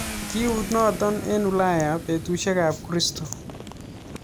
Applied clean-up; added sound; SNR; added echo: none; Boom + Car; 10 dB; none.